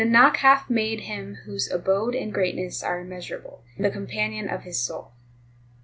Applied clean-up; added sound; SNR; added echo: none; none; none; none.